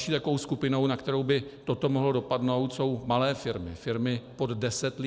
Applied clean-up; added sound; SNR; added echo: none; none; none; none.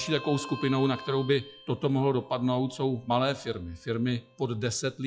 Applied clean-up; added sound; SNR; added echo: classical method log-MMSE.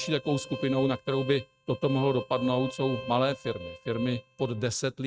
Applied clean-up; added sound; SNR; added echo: neural mask model RNNoise.